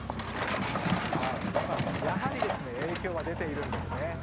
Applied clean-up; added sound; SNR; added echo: none; Truck; -5 dB; none.